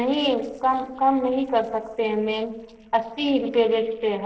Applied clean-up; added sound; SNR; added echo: neural separator model SepFormer DNS4.